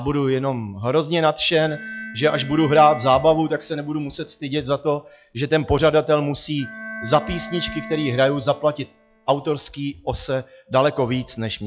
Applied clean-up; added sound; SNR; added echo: classical method log-MMSE.